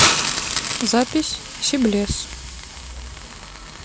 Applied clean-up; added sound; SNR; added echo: none; Hiss; 1 dB; none.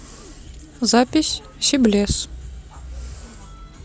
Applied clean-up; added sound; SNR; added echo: none; none; none; none.